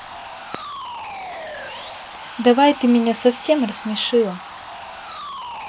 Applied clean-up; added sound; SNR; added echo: none; Sawing; 12 dB; none.